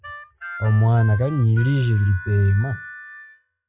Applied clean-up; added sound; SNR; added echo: classical method log-MMSE.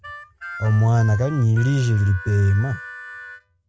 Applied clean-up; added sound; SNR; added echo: none; Harmonica; 16 dB; none.